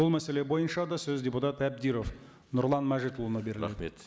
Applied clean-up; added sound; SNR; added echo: none; none; none; none.